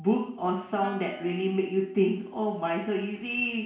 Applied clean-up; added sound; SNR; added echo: none; Wind instrument, woodwind instrument; 20 dB; reverberation time 0.6 s.